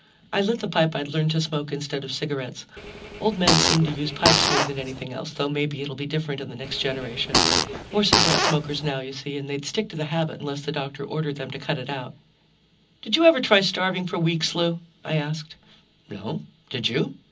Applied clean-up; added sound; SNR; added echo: none; Fart; -2 dB; reverberation time 0.4 s.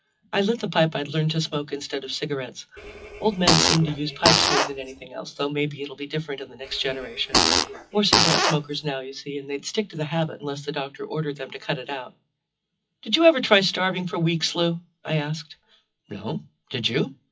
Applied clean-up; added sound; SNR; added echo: classical method WPE with log-MMSE.